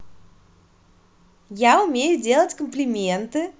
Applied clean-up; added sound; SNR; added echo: none; none; none; none.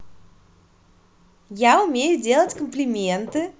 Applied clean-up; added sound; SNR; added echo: none; Walk, footsteps; 17 dB; none.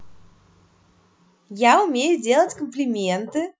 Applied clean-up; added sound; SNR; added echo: classical method Wiener filter.